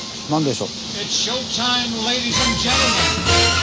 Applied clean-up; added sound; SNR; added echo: none; none; none; none.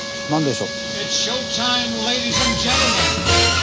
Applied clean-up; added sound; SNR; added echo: none; Wind instrument, woodwind instrument; 12 dB; none.